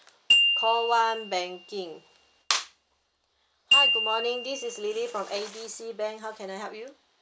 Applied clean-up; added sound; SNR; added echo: none; Glockenspiel; -2 dB; none.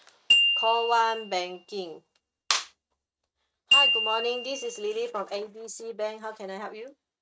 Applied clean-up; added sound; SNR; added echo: neural mask model RNNoise.